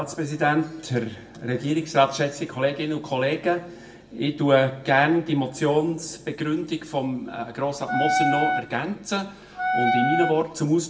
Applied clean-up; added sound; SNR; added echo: none; Wind instrument, woodwind instrument; 0 dB; reverberation time 0.5 s.